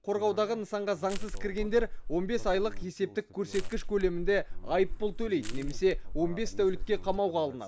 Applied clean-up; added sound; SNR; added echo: none; Crushing; 3 dB; none.